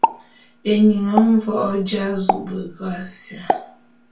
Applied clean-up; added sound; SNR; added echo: none; Explosion; 6 dB; reverberation time 0.2 s.